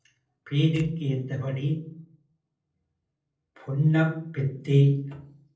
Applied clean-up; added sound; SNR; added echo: neural separator model SepFormer DNS4.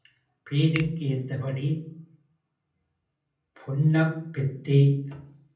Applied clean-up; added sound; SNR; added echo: none; Finger snapping; 16 dB; reverberation time 0.6 s.